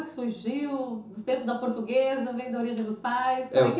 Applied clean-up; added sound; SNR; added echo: none; none; none; reverberation time 0.7 s.